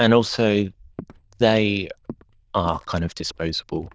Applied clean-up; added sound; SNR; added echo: neural diffusion model UNIVERSE++.